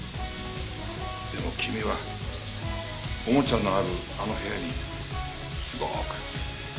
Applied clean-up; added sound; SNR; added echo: none; Sink (filling or washing) / Water tap, faucet; 8 dB; none.